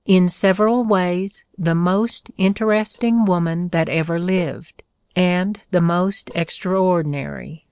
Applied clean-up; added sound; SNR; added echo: neural separator model SepFormer DNS4.